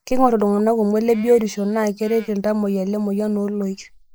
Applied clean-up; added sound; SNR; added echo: neural mask model Resemble Enhance denoiser.